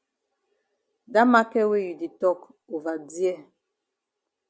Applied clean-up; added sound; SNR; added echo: none; none; none; none.